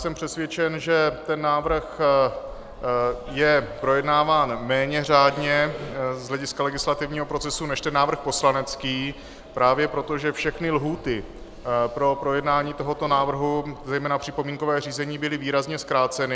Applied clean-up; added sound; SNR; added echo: none; Squeak + Bird vocalization, bird call, bird song; 19 dB; none.